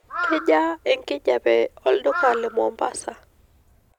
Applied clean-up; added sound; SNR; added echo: none; Crow; 10 dB; none.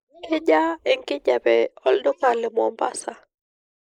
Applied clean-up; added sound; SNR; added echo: neural mask model Resemble Enhance denoiser.